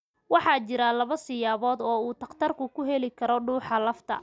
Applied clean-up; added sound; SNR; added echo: none; none; none; none.